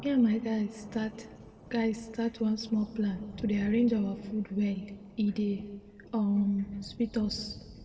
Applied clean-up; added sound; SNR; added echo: none; Thunder; 18 dB; reverberation time 1.2 s.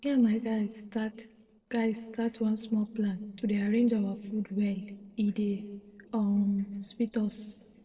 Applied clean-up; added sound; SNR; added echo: neural separator model SepFormer DNS4.